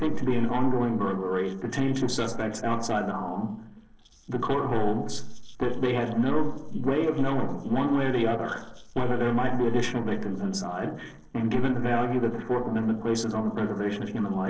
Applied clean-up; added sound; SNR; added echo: neural separator model SepFormer DNS4.